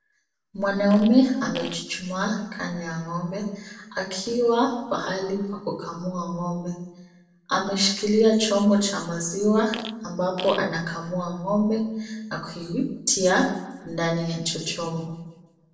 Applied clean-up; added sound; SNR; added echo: neural separator model SepFormer DNS4.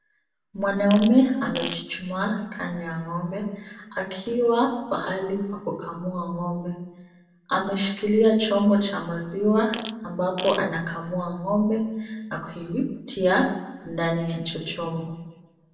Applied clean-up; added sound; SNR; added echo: none; Fart; 12 dB; reverberation time 0.8 s.